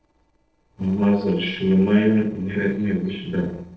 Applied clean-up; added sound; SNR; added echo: neural separator model SepFormer DNS4.